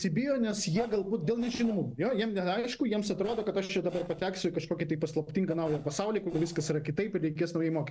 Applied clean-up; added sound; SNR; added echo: neural separator model SepFormer DNS4.